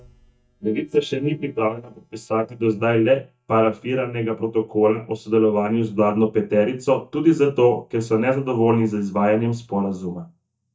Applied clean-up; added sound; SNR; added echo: neural mask model DeepFilterNet 3.